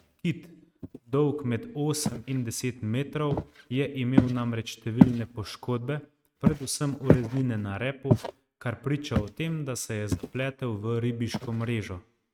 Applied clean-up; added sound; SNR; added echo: neural mask model RNNoise.